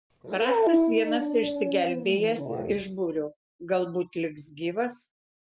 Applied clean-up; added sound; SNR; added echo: none; Dog; -2 dB; none.